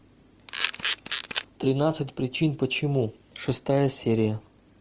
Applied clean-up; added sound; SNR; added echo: none; Camera; -4 dB; none.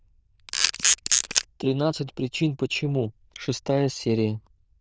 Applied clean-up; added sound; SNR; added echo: neural diffusion model UNIVERSE++.